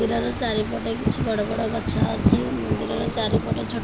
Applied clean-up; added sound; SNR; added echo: none; Vehicle; 10 dB; none.